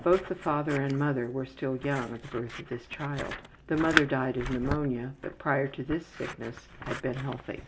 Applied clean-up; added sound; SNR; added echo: none; Scissors; 7 dB; none.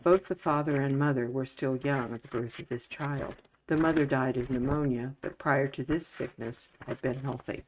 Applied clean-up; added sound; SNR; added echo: neural mask model RNNoise.